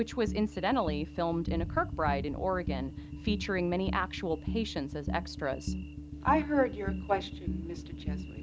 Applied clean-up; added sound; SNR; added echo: none; Thunder; 16 dB; none.